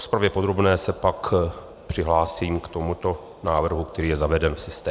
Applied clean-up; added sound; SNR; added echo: none; none; none; none.